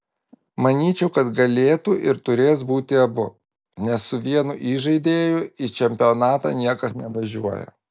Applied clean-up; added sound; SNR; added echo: none; none; none; none.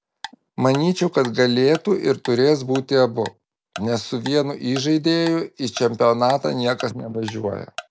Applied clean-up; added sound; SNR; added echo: none; Tick-tock; 19 dB; none.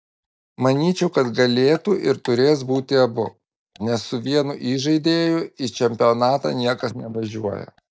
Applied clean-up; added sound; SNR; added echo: neural mask model DeepFilterNet 3.